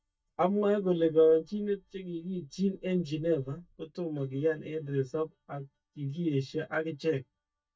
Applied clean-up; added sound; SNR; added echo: neural mask model DeepFilterNet 3.